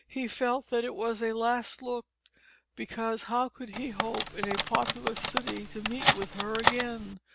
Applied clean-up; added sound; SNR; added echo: none; Cutlery, silverware; -4 dB; none.